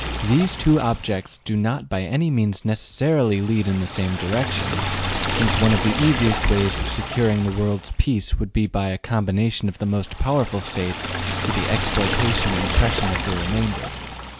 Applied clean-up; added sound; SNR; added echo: none; Liquid; 5 dB; none.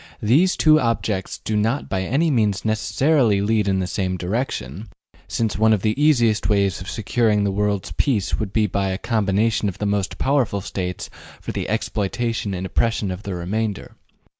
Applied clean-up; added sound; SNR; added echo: none; none; none; none.